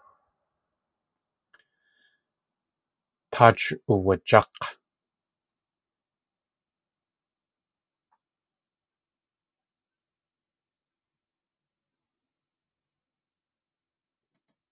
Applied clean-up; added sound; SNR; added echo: none; none; none; none.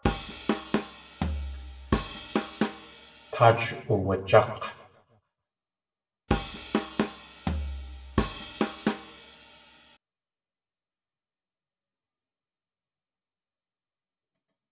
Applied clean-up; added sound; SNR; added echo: none; Drum kit; -1 dB; reverberation time 0.7 s.